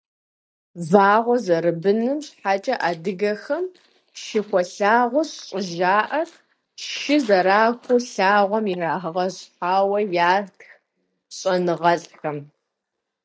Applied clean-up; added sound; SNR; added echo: neural mask model DeepFilterNet 3.